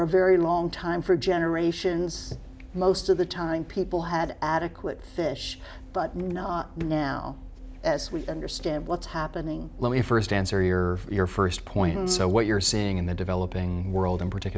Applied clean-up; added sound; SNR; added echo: none; none; none; none.